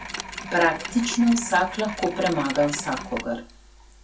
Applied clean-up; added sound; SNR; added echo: none; Mechanisms; 9 dB; none.